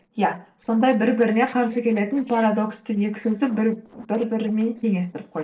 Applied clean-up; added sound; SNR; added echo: neural separator model SepFormer DNS4.